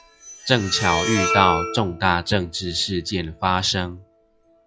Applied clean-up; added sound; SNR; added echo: classical method log-MMSE.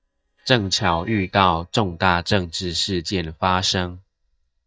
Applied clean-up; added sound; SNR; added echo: neural mask model DeepFilterNet 3.